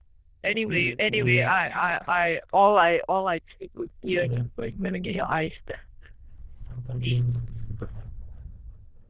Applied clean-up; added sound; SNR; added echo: neural diffusion model UNIVERSE++.